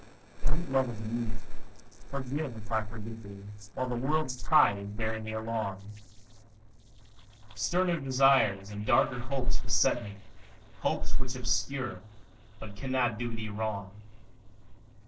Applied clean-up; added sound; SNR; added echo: neural separator model SepFormer DNS4.